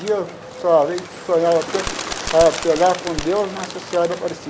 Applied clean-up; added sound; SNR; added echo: none; Bird; 10 dB; none.